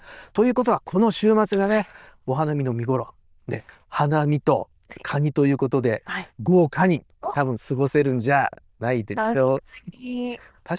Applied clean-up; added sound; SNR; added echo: neural diffusion model UNIVERSE++.